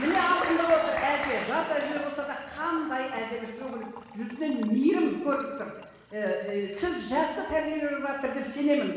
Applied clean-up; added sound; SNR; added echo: none; Liquid; 17 dB; reverberation time 1.2 s.